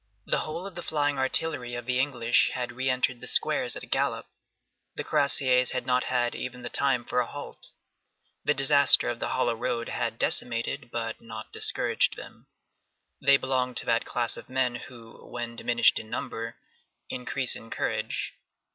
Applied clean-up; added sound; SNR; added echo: none; none; none; none.